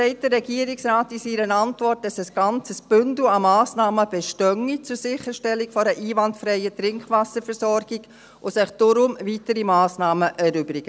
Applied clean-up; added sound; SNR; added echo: none; none; none; none.